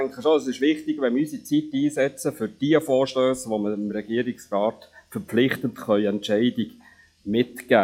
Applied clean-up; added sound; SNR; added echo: classical method log-MMSE.